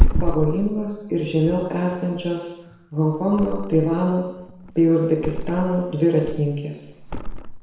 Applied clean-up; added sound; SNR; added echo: none; Thump, thud; 3 dB; reverberation time 1.0 s.